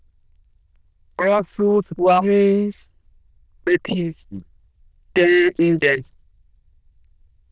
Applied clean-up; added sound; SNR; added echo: neural diffusion model UNIVERSE++.